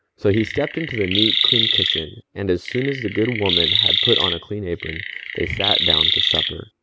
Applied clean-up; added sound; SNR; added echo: none; Chirp, tweet; -3 dB; none.